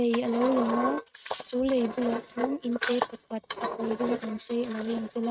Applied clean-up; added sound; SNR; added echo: neural mask model RNNoise.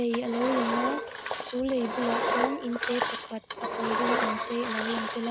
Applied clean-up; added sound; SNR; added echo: none; Engine; 0 dB; none.